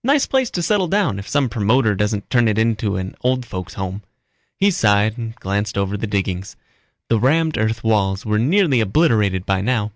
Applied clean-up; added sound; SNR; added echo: none; none; none; none.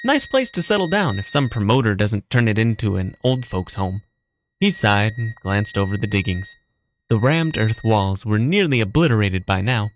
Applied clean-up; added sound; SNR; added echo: neural mask model RNNoise.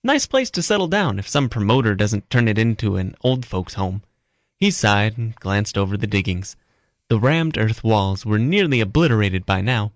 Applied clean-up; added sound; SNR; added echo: neural mask model Resemble Enhance denoiser.